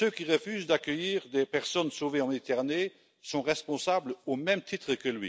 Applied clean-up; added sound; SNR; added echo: none; none; none; none.